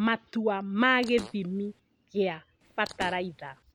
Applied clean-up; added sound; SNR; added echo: none; Fart; 17 dB; none.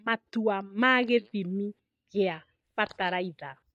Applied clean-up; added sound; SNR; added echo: neural mask model DeepFilterNet 3.